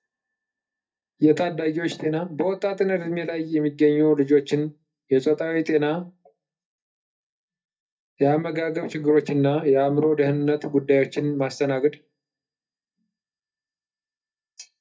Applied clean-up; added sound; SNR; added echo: neural mask model DeepFilterNet 3.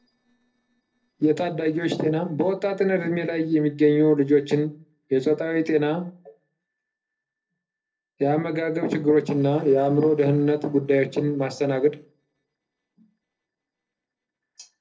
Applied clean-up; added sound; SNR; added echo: neural separator model SepFormer DNS4.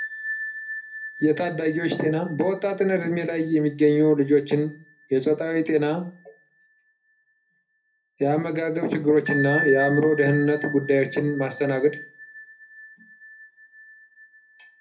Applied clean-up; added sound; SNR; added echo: none; Bell; 12 dB; reverberation time 0.3 s.